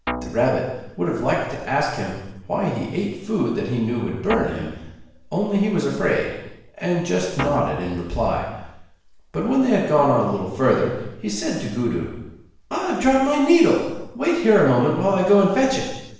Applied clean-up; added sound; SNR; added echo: none; Guitar; 10 dB; reverberation time 0.9 s.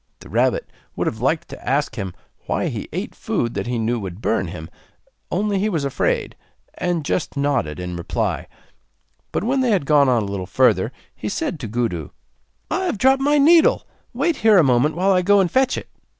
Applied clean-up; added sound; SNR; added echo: none; none; none; none.